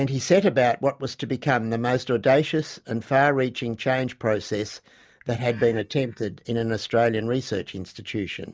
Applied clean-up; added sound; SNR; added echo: neural mask model DeepFilterNet 3.